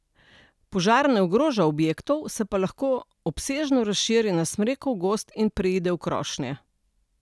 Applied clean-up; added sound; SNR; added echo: none; none; none; none.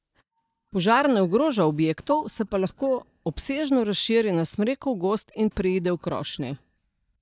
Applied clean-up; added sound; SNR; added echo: neural mask model DeepFilterNet 3.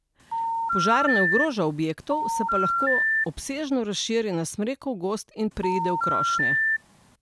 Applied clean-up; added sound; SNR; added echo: none; Telephone; -2 dB; none.